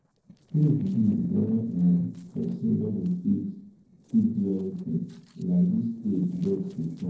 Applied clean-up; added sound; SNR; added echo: neural separator model SepFormer DNS4.